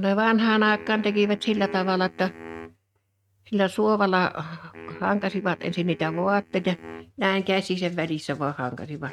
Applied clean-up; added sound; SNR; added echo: neural mask model RNNoise.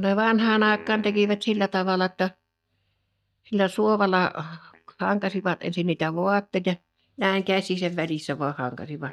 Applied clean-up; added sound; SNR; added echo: neural mask model DeepFilterNet 3.